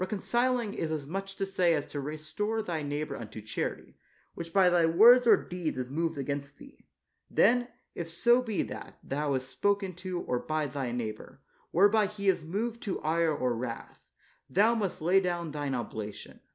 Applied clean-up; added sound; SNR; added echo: none; none; none; none.